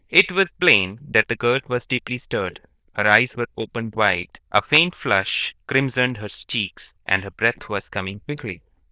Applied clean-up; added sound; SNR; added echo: neural diffusion model UNIVERSE++.